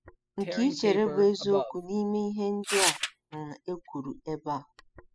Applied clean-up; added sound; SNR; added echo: classical method spectral subtraction.